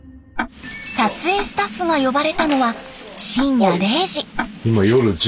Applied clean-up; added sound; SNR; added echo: none; Tick-tock; 14 dB; none.